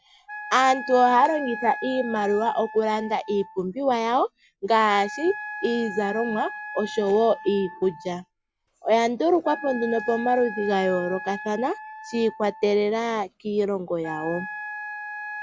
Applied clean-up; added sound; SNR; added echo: none; Wind instrument, woodwind instrument; 13 dB; none.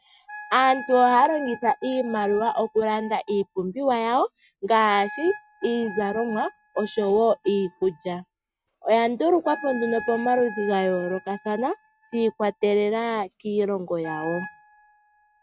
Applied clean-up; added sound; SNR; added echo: neural mask model RNNoise.